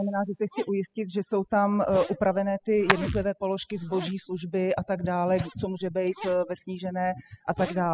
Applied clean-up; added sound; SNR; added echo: classical method spectral subtraction.